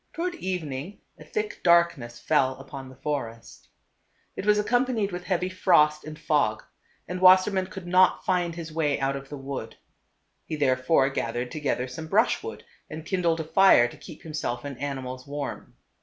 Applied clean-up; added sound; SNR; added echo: none; none; none; none.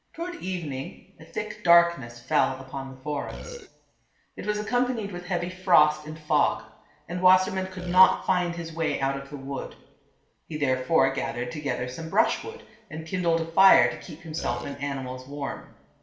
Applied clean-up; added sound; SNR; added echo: none; Burping, eructation; 10 dB; reverberation time 1.0 s.